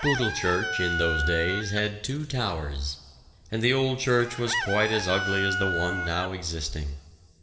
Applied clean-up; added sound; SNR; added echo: none; Chicken, rooster; 5 dB; reverberation time 2.8 s.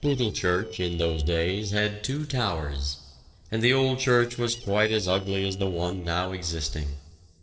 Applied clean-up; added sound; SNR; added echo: neural separator model SepFormer DNS4.